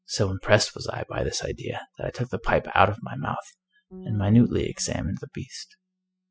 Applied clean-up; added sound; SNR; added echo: classical method spectral subtraction.